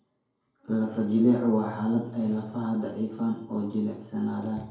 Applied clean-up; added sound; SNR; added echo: none; none; none; reverberation time 2.3 s.